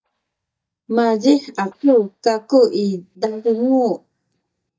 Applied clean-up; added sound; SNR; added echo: neural mask model DeepFilterNet 3.